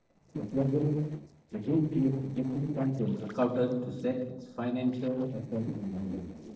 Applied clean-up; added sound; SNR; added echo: neural separator model SepFormer DNS4.